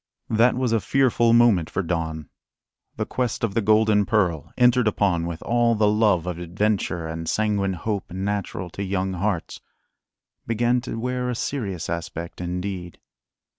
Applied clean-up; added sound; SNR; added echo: none; none; none; none.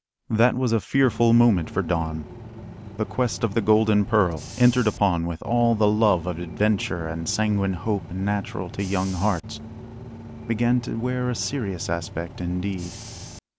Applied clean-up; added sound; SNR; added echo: none; Bus / Engine; 14 dB; none.